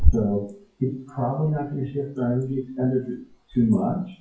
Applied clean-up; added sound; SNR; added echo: classical method WPE with log-MMSE.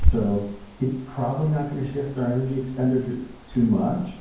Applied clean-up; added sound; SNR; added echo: none; Bird; 3 dB; reverberation time 0.9 s.